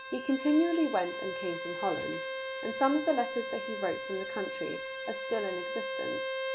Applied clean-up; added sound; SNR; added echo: none; Bowed string instrument; 4 dB; none.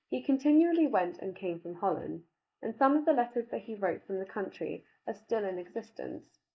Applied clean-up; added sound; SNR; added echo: neural mask model Resemble Enhance denoiser.